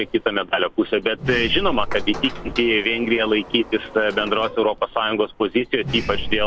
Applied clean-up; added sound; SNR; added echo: none; Sliding door; 9 dB; none.